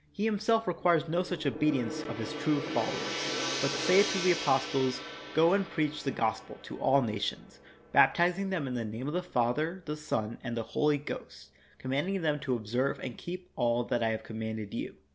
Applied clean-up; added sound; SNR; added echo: none; Gong; 10 dB; none.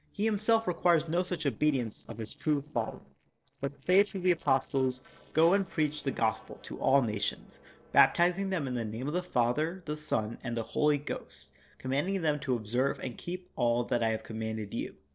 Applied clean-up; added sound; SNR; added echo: neural separator model SepFormer DNS4.